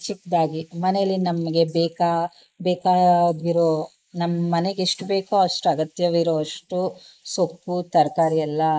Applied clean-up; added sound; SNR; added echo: neural mask model Resemble Enhance denoiser.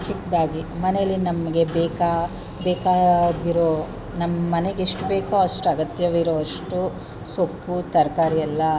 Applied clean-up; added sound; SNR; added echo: none; Clock; 18 dB; none.